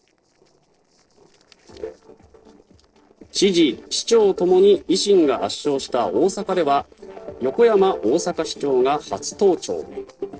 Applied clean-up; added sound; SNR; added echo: neural separator model SepFormer DNS4.